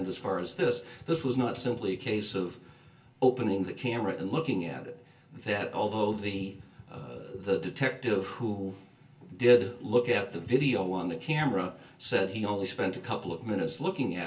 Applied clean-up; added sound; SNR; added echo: none; none; none; reverberation time 0.2 s.